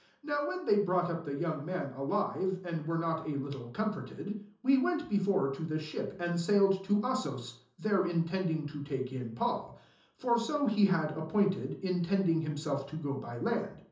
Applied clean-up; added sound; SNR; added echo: none; none; none; reverberation time 0.6 s.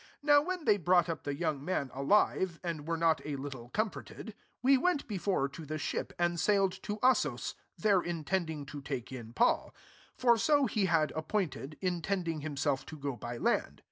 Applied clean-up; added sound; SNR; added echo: none; none; none; none.